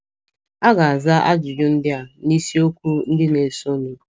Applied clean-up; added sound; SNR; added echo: none; none; none; none.